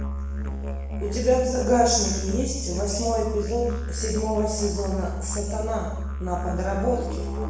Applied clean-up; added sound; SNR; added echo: none; Musical instrument; 3 dB; reverberation time 0.9 s.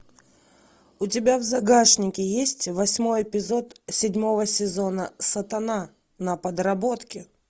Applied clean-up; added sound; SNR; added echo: none; none; none; none.